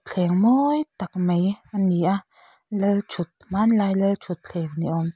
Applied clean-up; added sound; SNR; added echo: none; none; none; none.